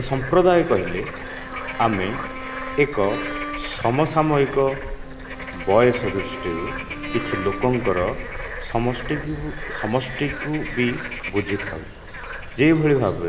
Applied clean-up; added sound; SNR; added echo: none; Brass instrument + Bird / Frog; 8 dB; none.